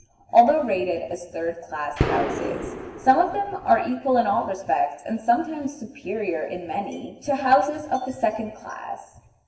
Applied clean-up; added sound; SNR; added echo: none; Gunshot, gunfire; 5 dB; reverberation time 1.0 s.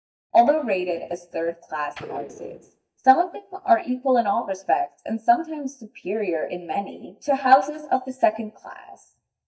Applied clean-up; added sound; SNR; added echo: neural mask model DeepFilterNet 3.